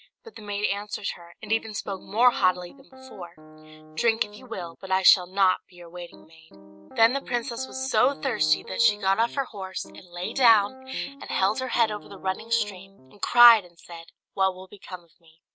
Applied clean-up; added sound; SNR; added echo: none; Piano; 18 dB; none.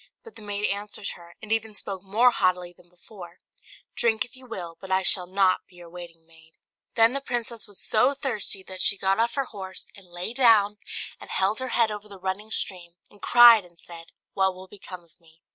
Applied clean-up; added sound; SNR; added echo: none; none; none; none.